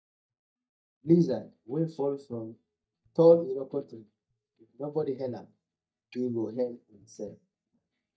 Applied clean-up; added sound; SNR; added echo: neural mask model DeepFilterNet 3.